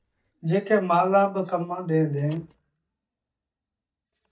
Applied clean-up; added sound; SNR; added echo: neural mask model DeepFilterNet 3.